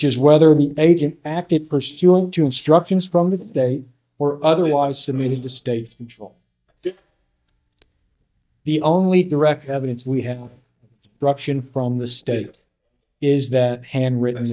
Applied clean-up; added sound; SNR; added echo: neural mask model DeepFilterNet 3.